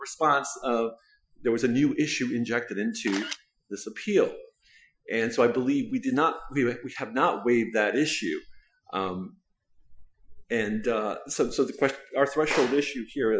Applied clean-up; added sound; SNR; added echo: classical method Wiener filter.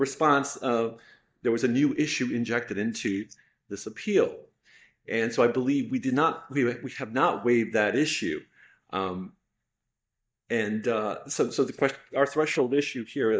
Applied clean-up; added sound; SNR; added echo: neural mask model DeepFilterNet 3.